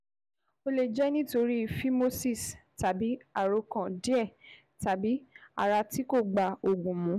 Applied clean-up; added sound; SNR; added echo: none; none; none; none.